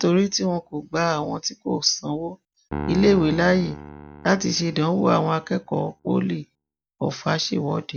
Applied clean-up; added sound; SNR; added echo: none; Piano; 16 dB; none.